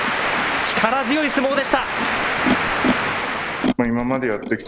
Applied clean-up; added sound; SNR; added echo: none; Animal; 8 dB; none.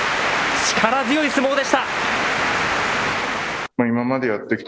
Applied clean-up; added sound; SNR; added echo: none; none; none; none.